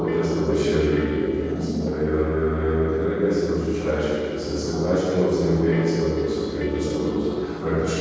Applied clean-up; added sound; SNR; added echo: neural separator model SepFormer DNS4.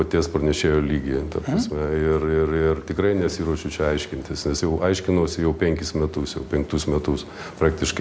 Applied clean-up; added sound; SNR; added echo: none; none; none; none.